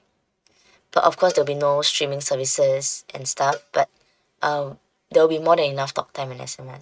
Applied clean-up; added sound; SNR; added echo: neural mask model RNNoise.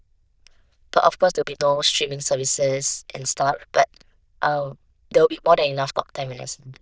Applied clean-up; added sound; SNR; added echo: neural diffusion model UNIVERSE++.